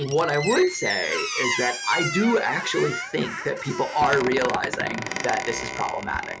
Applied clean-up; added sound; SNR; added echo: none; Squeak; 6 dB; none.